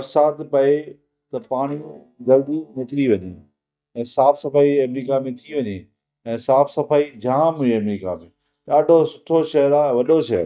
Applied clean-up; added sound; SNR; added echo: neural mask model DeepFilterNet 3.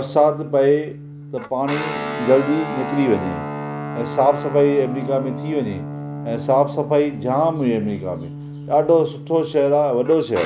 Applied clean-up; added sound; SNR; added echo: none; Guitar; 10 dB; none.